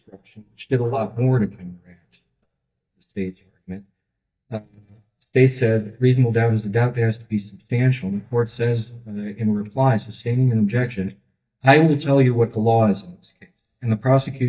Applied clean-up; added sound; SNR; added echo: neural mask model DeepFilterNet 3.